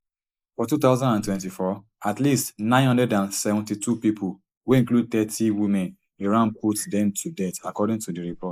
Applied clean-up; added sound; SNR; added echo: neural mask model Resemble Enhance denoiser.